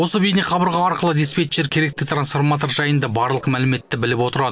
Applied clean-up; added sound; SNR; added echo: none; none; none; none.